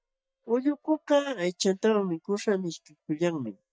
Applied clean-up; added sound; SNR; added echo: neural mask model DeepFilterNet 3.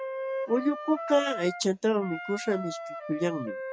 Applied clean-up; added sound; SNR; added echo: classical method log-MMSE.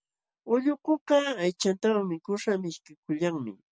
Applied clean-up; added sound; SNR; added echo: none; none; none; none.